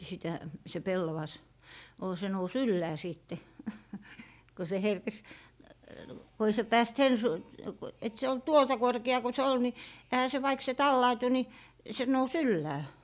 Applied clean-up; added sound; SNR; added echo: none; none; none; none.